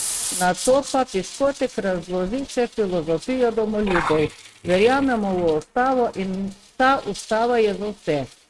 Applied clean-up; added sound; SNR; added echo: neural mask model RNNoise.